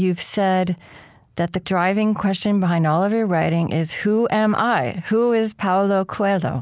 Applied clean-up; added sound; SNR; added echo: none; none; none; none.